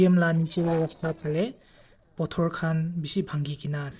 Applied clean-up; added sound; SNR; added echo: neural separator model SepFormer DNS4.